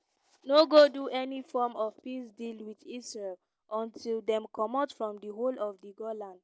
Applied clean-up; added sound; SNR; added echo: none; none; none; none.